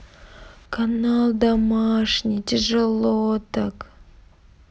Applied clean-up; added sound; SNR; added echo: none; none; none; none.